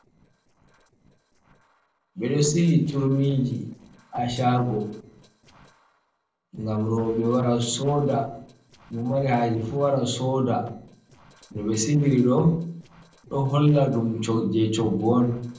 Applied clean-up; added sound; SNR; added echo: neural separator model SepFormer DNS4.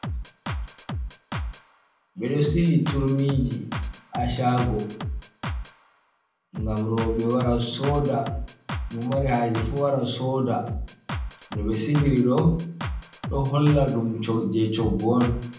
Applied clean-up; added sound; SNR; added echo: none; Drum kit; 8 dB; reverberation time 0.6 s.